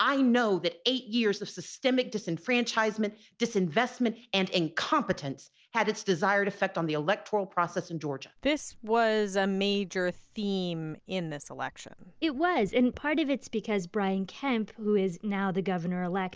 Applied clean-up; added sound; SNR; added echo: none; none; none; none.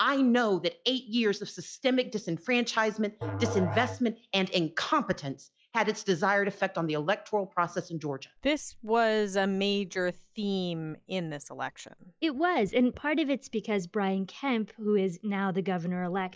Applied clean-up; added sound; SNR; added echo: classical method log-MMSE.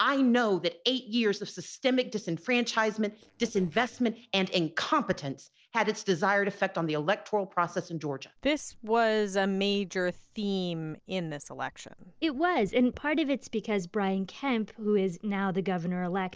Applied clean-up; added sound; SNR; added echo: neural separator model SepFormer DNS4.